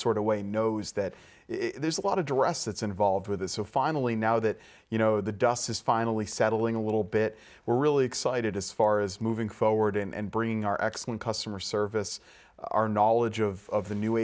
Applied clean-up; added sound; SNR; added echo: none; none; none; none.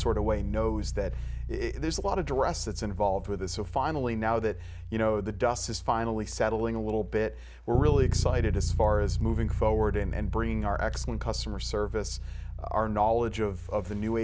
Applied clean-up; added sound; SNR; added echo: none; Bass guitar; 3 dB; none.